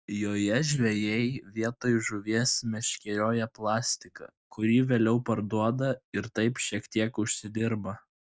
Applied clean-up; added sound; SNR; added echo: none; none; none; none.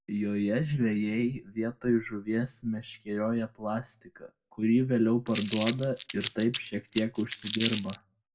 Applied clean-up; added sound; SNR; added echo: none; Crumpling, crinkling; -1 dB; reverberation time 0.2 s.